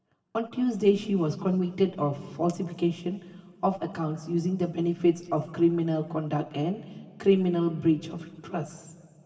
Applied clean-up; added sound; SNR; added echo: none; none; none; reverberation time 2.3 s.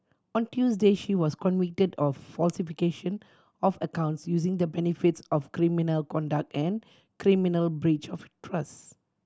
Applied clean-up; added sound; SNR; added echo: none; none; none; none.